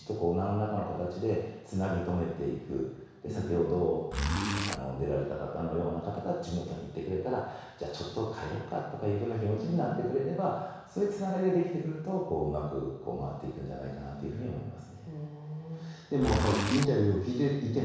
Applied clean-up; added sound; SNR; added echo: none; Zipper (clothing); -1 dB; reverberation time 1.1 s.